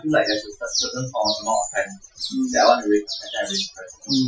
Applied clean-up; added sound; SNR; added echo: classical method Wiener filter.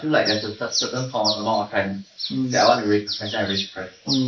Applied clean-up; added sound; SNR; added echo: neural mask model Resemble Enhance denoiser.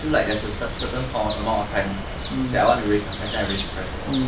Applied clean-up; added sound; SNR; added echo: none; Bird; 2 dB; none.